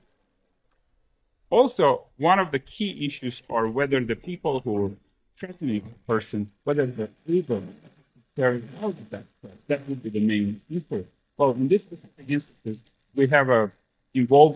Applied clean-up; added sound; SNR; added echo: neural mask model DeepFilterNet 3.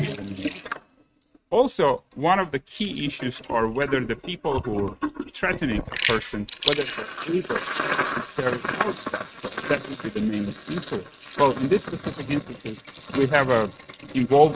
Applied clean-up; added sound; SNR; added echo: neural mask model RNNoise.